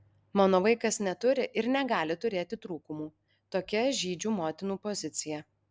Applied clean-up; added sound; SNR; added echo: none; none; none; none.